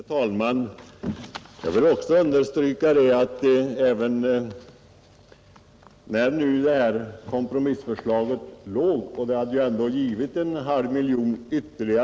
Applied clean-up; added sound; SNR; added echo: none; none; none; none.